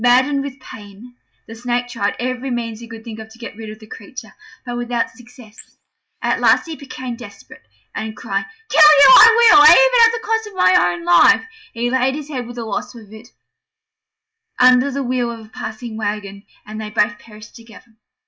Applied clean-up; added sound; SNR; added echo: neural mask model Resemble Enhance denoiser.